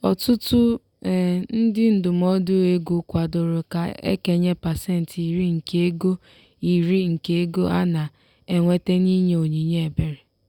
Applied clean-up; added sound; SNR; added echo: none; none; none; none.